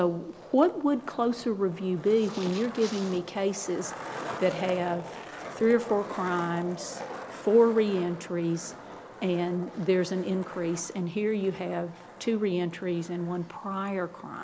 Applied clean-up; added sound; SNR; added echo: none; Skateboard; 14 dB; none.